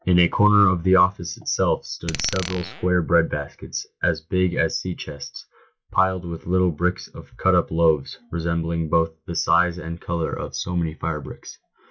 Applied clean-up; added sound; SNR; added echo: classical method log-MMSE.